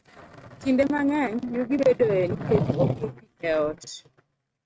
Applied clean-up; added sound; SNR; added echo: neural mask model RNNoise.